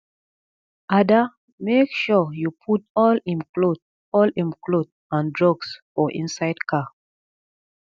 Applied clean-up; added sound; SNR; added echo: none; none; none; none.